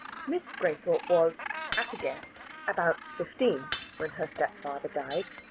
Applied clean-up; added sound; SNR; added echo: none; Shatter + Gull, seagull; 9 dB; none.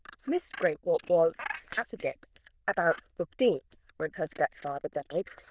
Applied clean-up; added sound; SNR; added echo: neural diffusion model UNIVERSE++.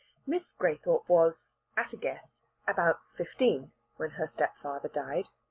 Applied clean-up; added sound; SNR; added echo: none; none; none; none.